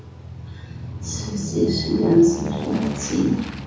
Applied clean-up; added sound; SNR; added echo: none; Aircraft; 7 dB; reverberation time 0.6 s.